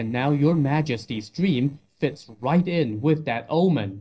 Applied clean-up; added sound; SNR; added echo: neural separator model SepFormer DNS4.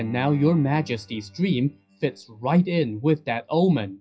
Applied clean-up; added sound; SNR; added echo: classical method WPE with log-MMSE.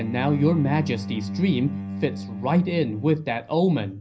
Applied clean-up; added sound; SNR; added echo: none; Bowed string instrument; 9 dB; reverberation time 0.4 s.